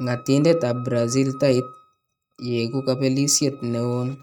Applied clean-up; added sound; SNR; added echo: neural mask model RNNoise.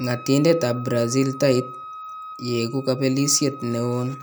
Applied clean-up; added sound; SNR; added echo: none; Wind instrument, woodwind instrument; 16 dB; none.